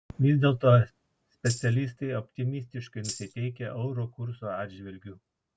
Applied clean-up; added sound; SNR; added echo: none; Tambourine; 13 dB; none.